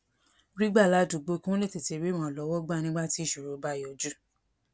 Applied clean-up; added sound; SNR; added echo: none; none; none; none.